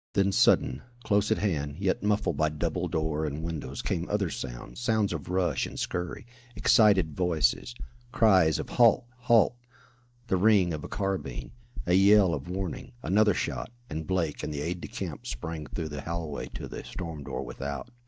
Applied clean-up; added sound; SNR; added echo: neural mask model DeepFilterNet 3.